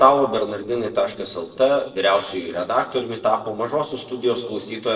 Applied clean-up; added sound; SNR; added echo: neural separator model SepFormer DNS4.